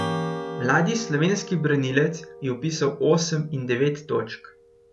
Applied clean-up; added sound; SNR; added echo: none; Strum; 11 dB; none.